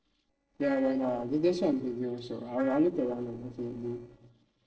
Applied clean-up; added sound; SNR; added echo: neural separator model SepFormer DNS4.